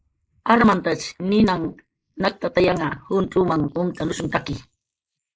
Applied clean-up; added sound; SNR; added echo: neural mask model Resemble Enhance denoiser.